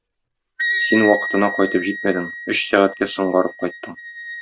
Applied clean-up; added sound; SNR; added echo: none; Wind instrument, woodwind instrument; 7 dB; none.